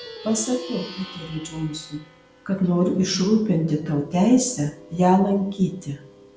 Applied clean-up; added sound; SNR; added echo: none; Plucked string instrument; 19 dB; none.